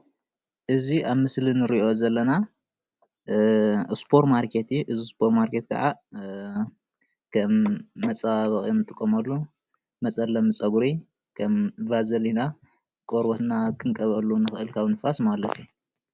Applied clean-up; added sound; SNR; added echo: none; none; none; none.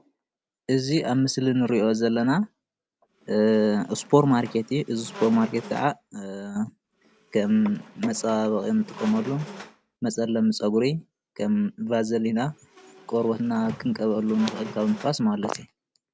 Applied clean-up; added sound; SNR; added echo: none; Squeak; 18 dB; none.